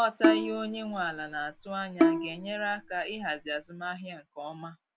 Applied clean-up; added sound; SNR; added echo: none; Bowed string instrument; -3 dB; none.